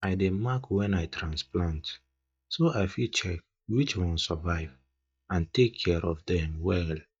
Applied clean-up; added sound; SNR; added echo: neural mask model DeepFilterNet 3.